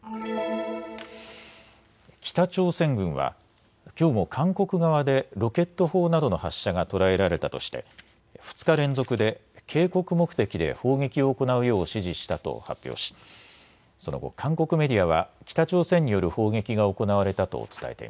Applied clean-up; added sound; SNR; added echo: none; none; none; none.